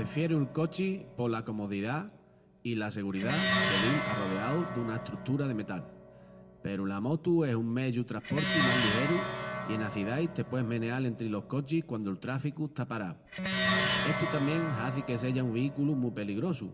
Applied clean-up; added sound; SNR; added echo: none; Plucked string instrument; 4 dB; reverberation time 0.7 s.